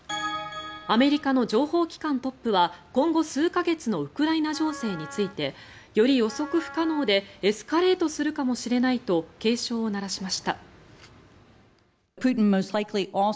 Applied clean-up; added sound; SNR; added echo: none; Wind instrument, woodwind instrument; 18 dB; none.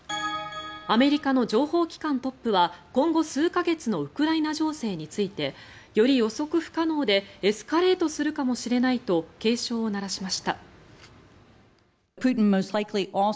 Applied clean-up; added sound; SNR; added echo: none; none; none; none.